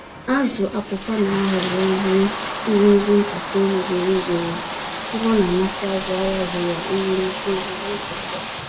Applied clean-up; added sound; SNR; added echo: none; Bathtub (filling or washing); 5 dB; reverberation time 0.3 s.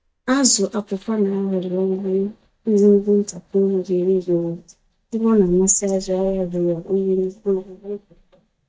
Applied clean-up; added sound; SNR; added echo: neural mask model DeepFilterNet 3.